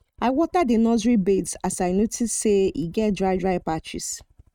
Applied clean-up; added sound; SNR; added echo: neural mask model RNNoise.